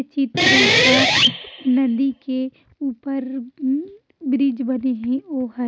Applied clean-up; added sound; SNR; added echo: none; Guitar; -4 dB; none.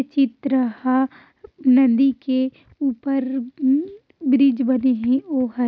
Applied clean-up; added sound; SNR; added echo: none; none; none; none.